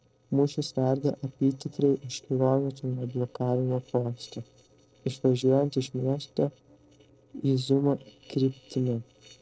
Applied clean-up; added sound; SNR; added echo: neural separator model SepFormer DNS4.